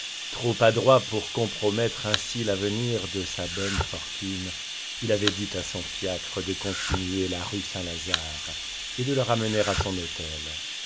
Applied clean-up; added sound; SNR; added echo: none; Domestic sounds, home sounds + Bathtub (filling or washing); 5 dB; none.